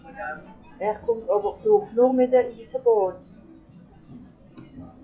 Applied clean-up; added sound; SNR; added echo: classical method log-MMSE.